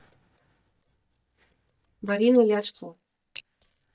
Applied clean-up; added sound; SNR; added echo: neural mask model DeepFilterNet 3.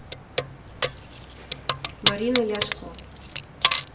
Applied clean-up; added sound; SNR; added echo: none; Keys jangling; -3 dB; reverberation time 0.6 s.